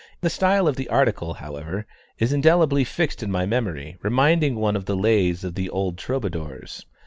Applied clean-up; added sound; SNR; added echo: none; none; none; none.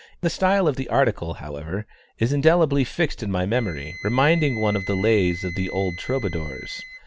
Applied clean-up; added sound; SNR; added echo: none; Wind instrument, woodwind instrument; 16 dB; none.